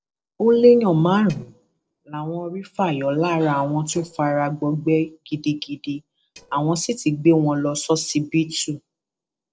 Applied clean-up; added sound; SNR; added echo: neural separator model SepFormer DNS4.